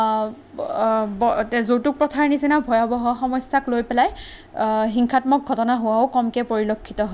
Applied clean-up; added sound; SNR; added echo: none; none; none; none.